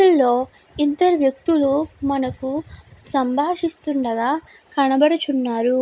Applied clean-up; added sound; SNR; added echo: none; none; none; none.